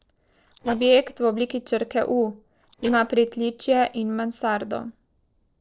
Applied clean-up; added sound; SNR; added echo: neural separator model SepFormer DNS4.